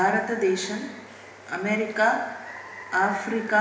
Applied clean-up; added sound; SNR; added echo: none; Water; 16 dB; reverberation time 1.0 s.